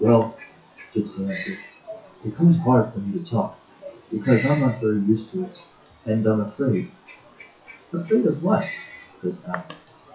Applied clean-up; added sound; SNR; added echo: classical method WPE with log-MMSE.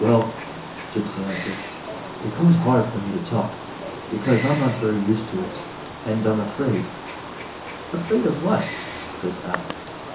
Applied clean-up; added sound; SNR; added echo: none; Wild animals; 10 dB; reverberation time 0.7 s.